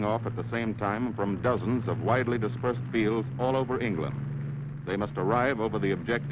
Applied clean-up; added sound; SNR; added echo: none; none; none; none.